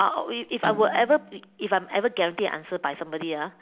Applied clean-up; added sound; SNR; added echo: none; Snare drum; 15 dB; none.